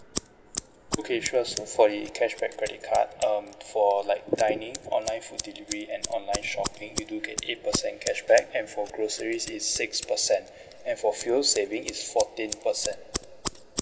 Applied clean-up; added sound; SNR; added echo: none; Scissors; 10 dB; none.